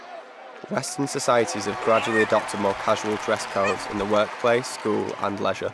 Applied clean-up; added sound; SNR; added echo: none; Meow + Applause / Crowd / Cheering; 8 dB; none.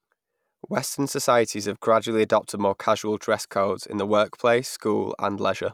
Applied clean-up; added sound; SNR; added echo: none; none; none; none.